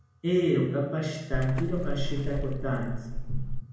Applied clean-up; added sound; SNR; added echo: none; Water / Splash, splatter; 1 dB; reverberation time 0.9 s.